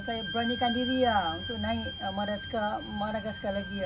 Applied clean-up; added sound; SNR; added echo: none; Bowed string instrument; 8 dB; none.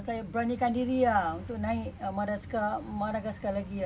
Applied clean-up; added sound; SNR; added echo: none; none; none; none.